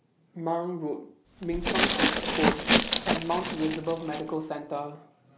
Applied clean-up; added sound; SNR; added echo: none; Glass; -4 dB; none.